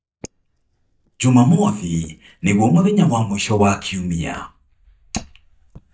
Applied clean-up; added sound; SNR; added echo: neural mask model DeepFilterNet 3.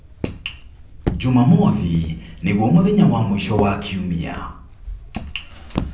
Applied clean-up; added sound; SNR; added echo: none; Walk, footsteps; 11 dB; reverberation time 0.6 s.